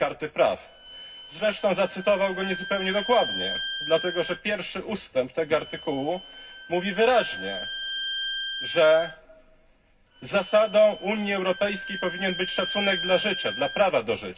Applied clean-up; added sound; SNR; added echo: none; Bowed string instrument; 9 dB; reverberation time 0.4 s.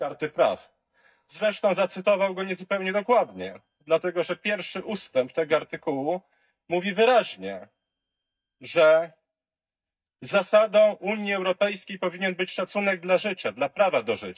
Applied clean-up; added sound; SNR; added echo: neural mask model DeepFilterNet 3.